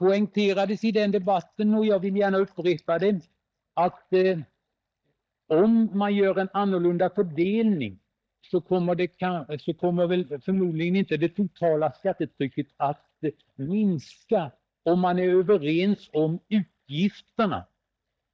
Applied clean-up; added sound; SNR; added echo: neural mask model DeepFilterNet 3.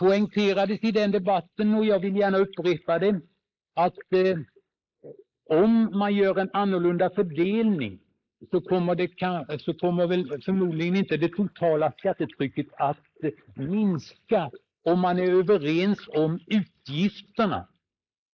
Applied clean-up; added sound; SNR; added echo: neural mask model Resemble Enhance denoiser.